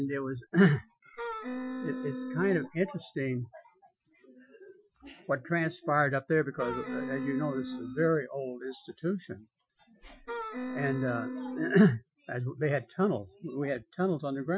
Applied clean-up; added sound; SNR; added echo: classical method Wiener filter.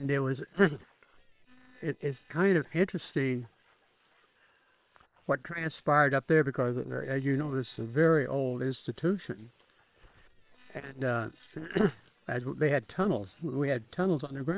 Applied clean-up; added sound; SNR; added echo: neural separator model SepFormer WHAM!.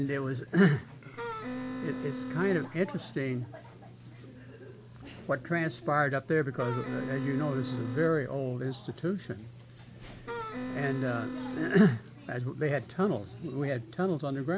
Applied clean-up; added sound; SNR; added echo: none; Wind instrument, woodwind instrument; 6 dB; none.